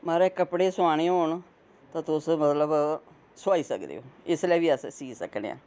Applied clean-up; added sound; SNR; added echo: none; none; none; none.